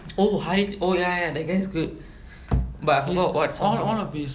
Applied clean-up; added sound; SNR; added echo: none; none; none; none.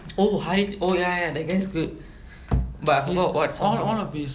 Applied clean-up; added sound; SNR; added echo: none; Coin (dropping); 19 dB; none.